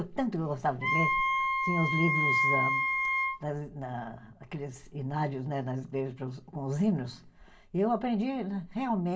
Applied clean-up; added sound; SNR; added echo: none; Wind instrument, woodwind instrument; -3 dB; reverberation time 0.2 s.